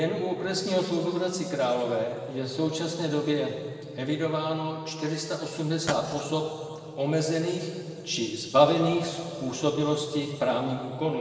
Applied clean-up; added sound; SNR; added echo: neural separator model SepFormer DNS4.